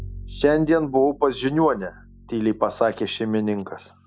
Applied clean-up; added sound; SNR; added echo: none; Bowed string instrument; 19 dB; none.